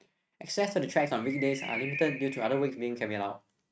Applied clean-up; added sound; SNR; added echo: neural mask model RNNoise.